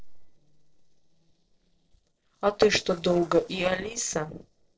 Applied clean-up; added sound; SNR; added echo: neural separator model SepFormer DNS4.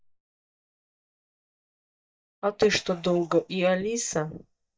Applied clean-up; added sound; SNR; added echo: neural mask model DeepFilterNet 3.